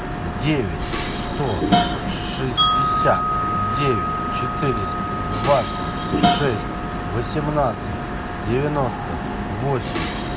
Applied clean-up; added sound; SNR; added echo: none; Wind chime + Dishes, pots, and pans; 2 dB; none.